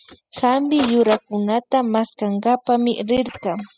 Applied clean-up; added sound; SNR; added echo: classical method spectral subtraction.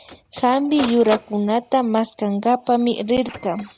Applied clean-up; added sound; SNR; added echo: none; Printer; 16 dB; none.